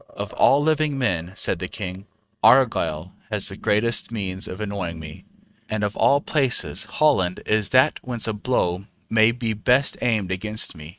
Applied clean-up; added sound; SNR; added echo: neural mask model RNNoise.